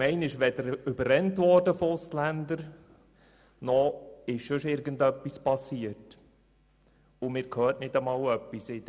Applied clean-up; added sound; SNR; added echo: none; none; none; none.